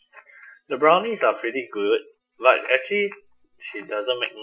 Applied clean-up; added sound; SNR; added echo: classical method Wiener filter.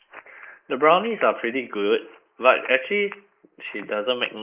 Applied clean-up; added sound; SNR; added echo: neural mask model Resemble Enhance denoiser.